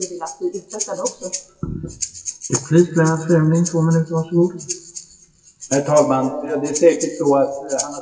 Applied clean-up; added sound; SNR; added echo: classical method WPE with log-MMSE.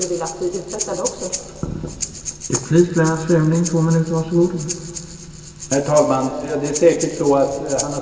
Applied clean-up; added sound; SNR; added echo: none; Breathing; 12 dB; reverberation time 2.3 s.